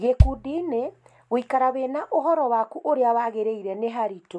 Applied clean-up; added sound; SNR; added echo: none; Bass drum; 2 dB; none.